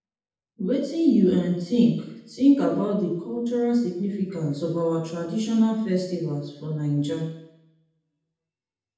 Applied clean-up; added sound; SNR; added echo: none; none; none; reverberation time 0.8 s.